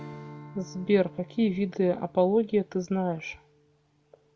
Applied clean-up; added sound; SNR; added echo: none; Strum; 20 dB; none.